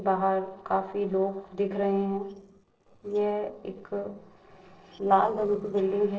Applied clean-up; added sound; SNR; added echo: neural separator model SepFormer DNS4.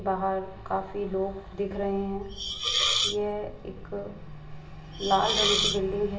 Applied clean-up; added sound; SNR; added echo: none; Hiss; -2 dB; reverberation time 0.8 s.